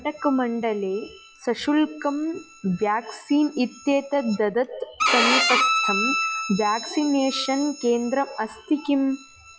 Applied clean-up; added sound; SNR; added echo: classical method log-MMSE.